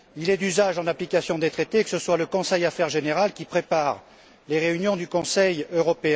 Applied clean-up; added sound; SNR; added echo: none; none; none; none.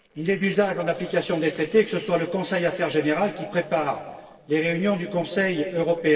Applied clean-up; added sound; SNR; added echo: neural separator model SepFormer DNS4.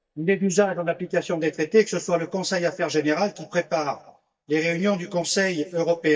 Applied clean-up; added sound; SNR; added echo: neural mask model DeepFilterNet 3.